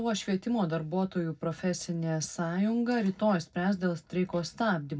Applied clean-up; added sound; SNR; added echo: none; none; none; reverberation time 0.4 s.